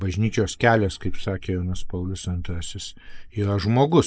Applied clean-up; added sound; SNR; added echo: neural mask model Resemble Enhance denoiser.